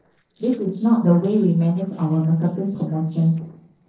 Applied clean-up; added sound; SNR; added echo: neural separator model SepFormer DNS4.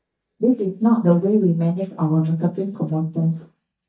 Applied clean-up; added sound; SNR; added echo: neural mask model DeepFilterNet 3.